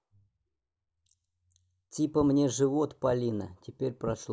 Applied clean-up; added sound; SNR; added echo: none; none; none; none.